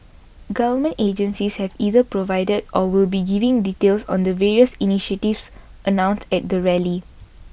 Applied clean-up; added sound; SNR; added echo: none; none; none; none.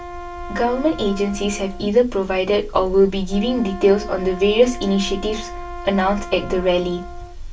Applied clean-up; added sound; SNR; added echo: none; Wind instrument, woodwind instrument; 15 dB; reverberation time 0.2 s.